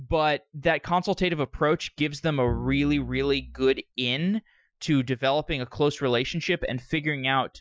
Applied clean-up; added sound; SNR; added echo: classical method Wiener filter.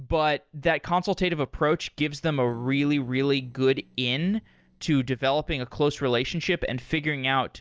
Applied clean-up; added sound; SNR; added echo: neural separator model SepFormer DNS4.